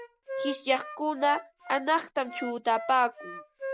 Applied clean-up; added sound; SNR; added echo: none; Wind instrument, woodwind instrument; 10 dB; none.